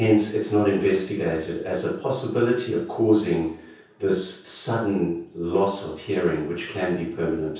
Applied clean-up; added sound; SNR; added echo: none; none; none; reverberation time 0.6 s.